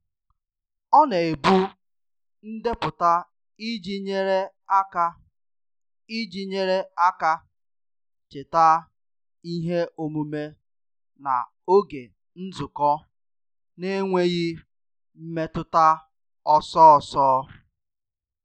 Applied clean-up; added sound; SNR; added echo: none; none; none; none.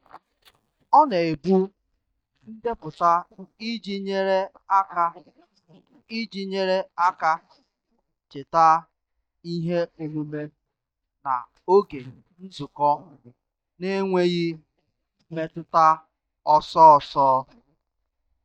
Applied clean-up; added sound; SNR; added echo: neural mask model DeepFilterNet 3.